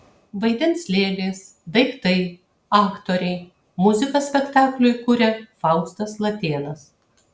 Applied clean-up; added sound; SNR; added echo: none; none; none; none.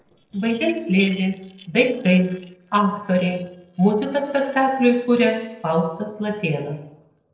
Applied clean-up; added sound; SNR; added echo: neural separator model SepFormer DNS4.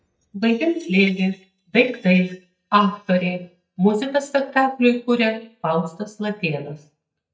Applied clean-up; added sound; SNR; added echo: neural mask model DeepFilterNet 3.